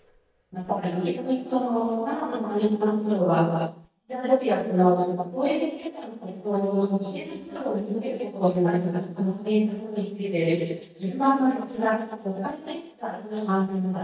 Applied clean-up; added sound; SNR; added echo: neural mask model DeepFilterNet 3.